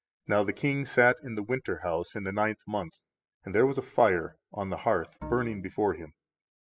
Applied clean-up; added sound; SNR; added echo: classical method spectral subtraction.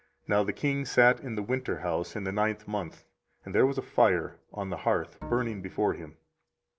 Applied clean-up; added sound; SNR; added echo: none; Bowed string instrument; 16 dB; none.